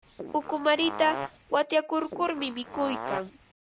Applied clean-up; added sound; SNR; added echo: none; Fart; 10 dB; none.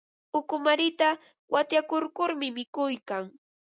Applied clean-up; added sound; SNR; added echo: none; none; none; none.